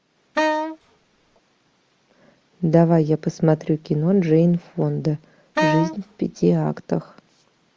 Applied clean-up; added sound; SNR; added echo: none; Wind instrument, woodwind instrument; 3 dB; none.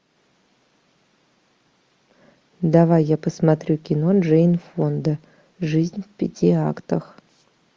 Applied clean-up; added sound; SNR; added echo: none; none; none; none.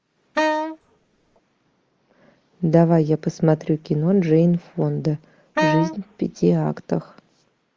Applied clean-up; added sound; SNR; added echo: neural mask model Resemble Enhance denoiser.